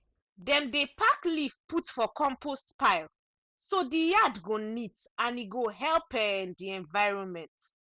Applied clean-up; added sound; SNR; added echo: none; none; none; none.